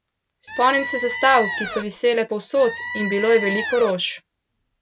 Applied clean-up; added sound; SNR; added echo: none; Squeak; 6 dB; none.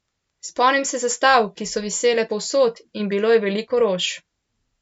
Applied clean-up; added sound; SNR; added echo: none; none; none; none.